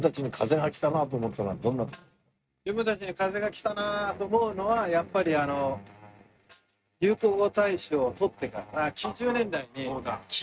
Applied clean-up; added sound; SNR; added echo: neural mask model RNNoise.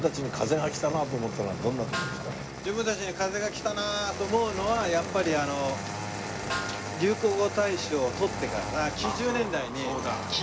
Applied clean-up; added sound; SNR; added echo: none; Engine starting + Snare drum; 8 dB; none.